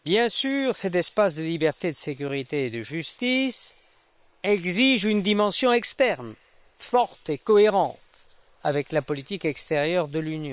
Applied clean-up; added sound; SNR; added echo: neural separator model SepFormer WHAM!.